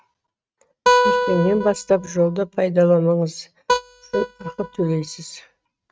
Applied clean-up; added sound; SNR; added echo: neural mask model RNNoise.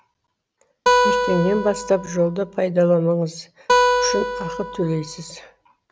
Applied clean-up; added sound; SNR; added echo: none; Acoustic guitar; -1 dB; none.